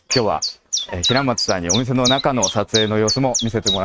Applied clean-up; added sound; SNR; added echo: neural mask model RNNoise.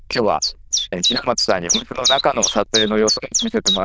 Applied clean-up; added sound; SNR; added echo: neural diffusion model UNIVERSE++.